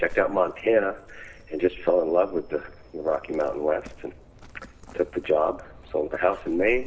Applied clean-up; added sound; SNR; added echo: none; Dog; 16 dB; reverberation time 0.9 s.